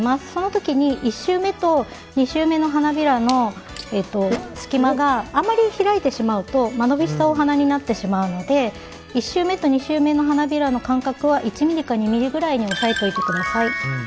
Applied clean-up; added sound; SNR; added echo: none; none; none; none.